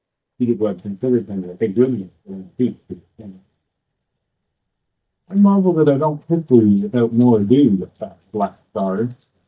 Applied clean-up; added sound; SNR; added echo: neural mask model DeepFilterNet 3.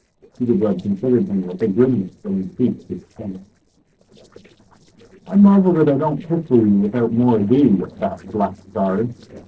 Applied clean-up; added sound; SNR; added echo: neural separator model SepFormer DNS4.